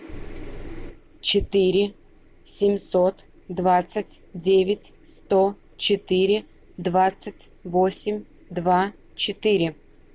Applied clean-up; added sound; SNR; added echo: none; none; none; none.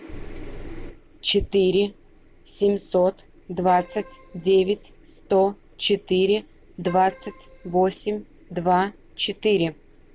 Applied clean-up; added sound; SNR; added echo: none; Keyboard (musical); 20 dB; none.